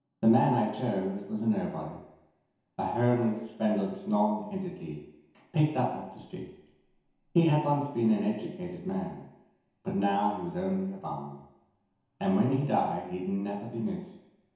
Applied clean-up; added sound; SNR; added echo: none; none; none; reverberation time 1.0 s.